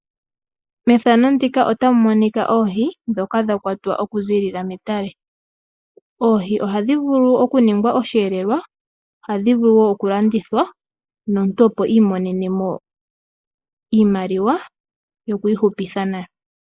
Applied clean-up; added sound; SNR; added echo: neural mask model Resemble Enhance denoiser.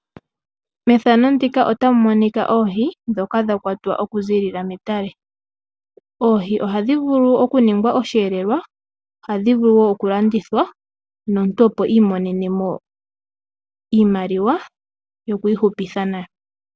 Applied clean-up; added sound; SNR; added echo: none; none; none; none.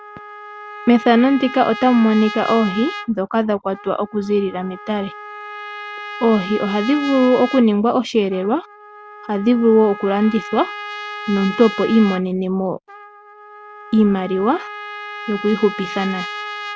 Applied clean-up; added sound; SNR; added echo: none; Trumpet; 13 dB; none.